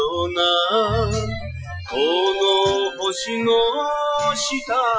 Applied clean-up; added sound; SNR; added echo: classical method Wiener filter.